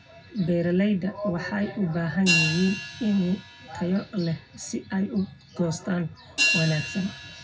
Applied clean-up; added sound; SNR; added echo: none; Hi-hat; 6 dB; reverberation time 0.3 s.